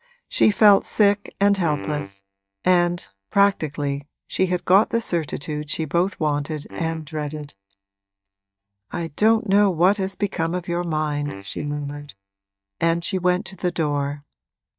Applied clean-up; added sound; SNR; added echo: neural mask model DeepFilterNet 3.